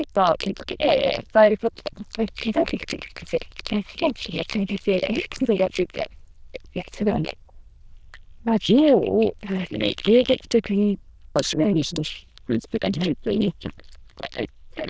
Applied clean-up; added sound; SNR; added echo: neural diffusion model UNIVERSE++.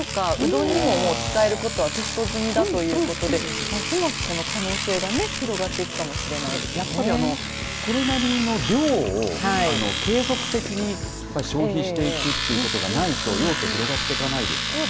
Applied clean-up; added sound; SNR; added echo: none; Domestic sounds, home sounds; 5 dB; none.